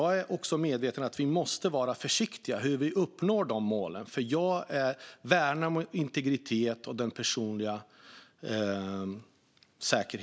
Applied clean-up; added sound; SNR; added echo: none; none; none; none.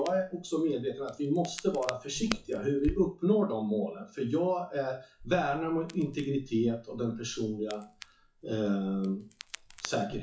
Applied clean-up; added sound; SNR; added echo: classical method WPE with log-MMSE.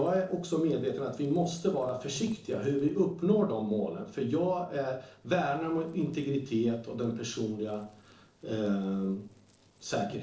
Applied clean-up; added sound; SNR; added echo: neural separator model SepFormer DNS4.